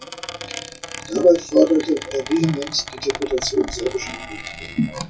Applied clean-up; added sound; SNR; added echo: classical method WPE with log-MMSE.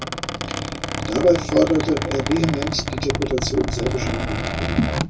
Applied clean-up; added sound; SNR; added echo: none; Squeak; 2 dB; reverberation time 0.4 s.